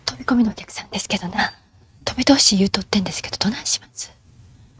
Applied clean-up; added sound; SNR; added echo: neural mask model RNNoise.